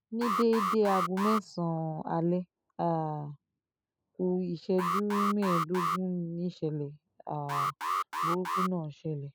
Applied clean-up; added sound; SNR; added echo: neural mask model Resemble Enhance denoiser.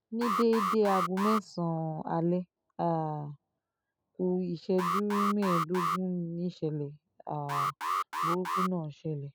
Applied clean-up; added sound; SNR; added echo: none; Alarm; 1 dB; none.